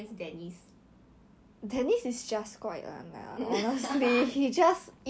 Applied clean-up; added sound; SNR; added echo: none; none; none; none.